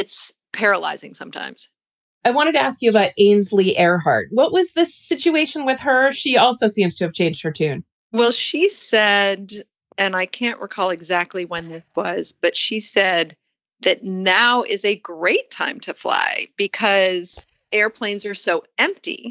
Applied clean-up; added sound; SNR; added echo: neural mask model DeepFilterNet 3.